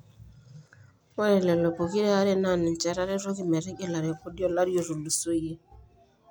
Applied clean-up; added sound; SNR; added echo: none; none; none; none.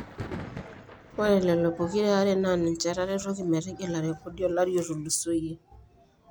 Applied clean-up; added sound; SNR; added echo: none; Thunder; 17 dB; none.